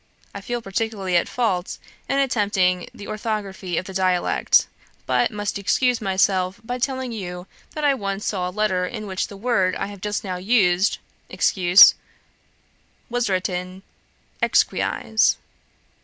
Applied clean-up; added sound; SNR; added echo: none; none; none; none.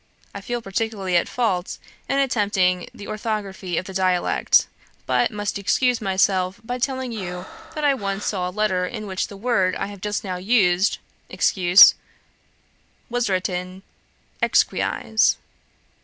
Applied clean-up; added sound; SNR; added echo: none; Breathing; 16 dB; none.